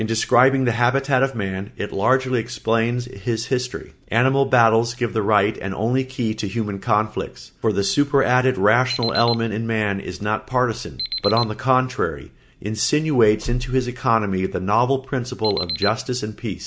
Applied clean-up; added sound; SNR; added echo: none; Alarm; 9 dB; none.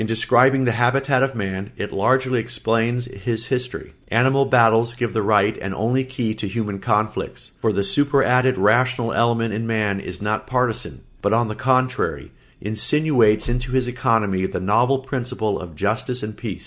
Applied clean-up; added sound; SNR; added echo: none; none; none; none.